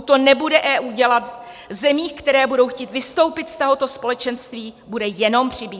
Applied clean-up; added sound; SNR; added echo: none; none; none; none.